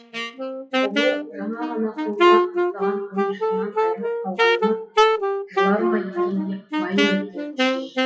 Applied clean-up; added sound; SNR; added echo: classical method WPE with log-MMSE.